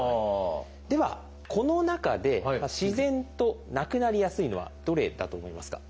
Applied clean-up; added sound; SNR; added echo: none; Musical instrument; 18 dB; none.